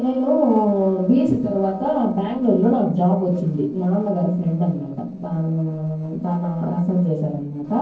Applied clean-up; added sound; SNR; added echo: neural separator model SepFormer DNS4.